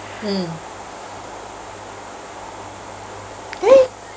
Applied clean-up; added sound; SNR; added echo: none; none; none; none.